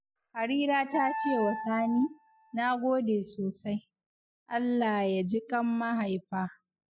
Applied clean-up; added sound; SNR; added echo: classical method spectral subtraction.